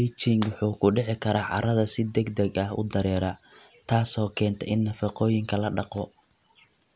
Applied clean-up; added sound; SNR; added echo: none; none; none; none.